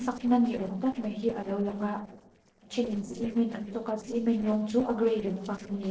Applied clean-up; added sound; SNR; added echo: neural separator model SepFormer DNS4.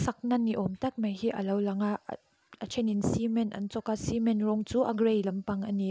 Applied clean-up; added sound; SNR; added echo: none; none; none; none.